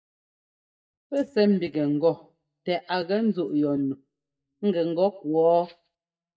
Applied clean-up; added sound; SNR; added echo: neural mask model DeepFilterNet 3.